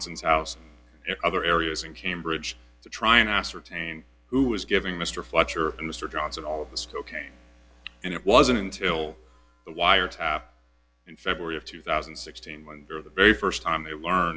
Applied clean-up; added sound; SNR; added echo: none; none; none; none.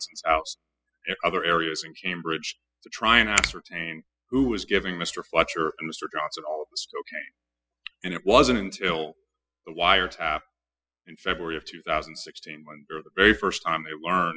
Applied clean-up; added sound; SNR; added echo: classical method spectral subtraction.